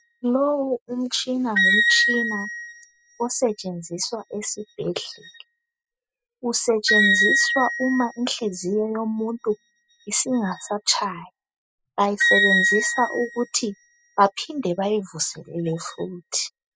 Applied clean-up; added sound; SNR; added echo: classical method spectral subtraction.